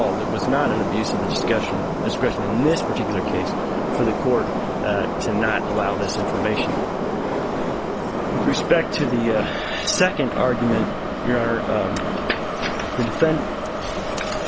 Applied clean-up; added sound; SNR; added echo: none; Subway, metro, underground; 0 dB; none.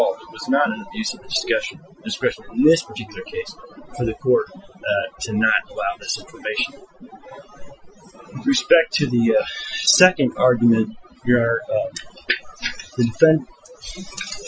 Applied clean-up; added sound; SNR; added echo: classical method Wiener filter.